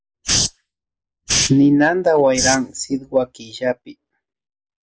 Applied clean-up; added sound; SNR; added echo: neural mask model Resemble Enhance denoiser.